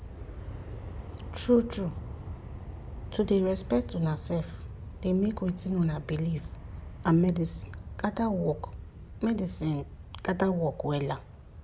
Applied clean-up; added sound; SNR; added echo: none; Aircraft; 11 dB; none.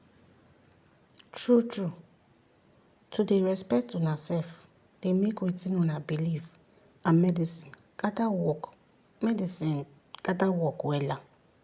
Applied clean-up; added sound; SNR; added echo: none; none; none; none.